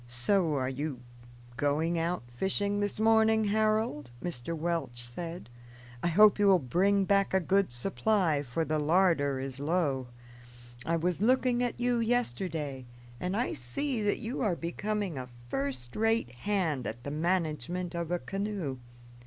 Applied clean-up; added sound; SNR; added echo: none; none; none; none.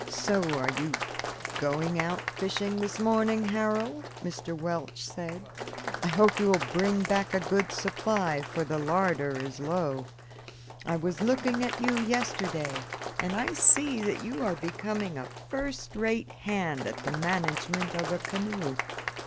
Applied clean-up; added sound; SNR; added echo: none; Applause; 8 dB; none.